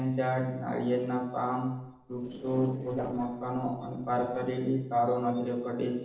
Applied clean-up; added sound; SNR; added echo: neural separator model SepFormer DNS4.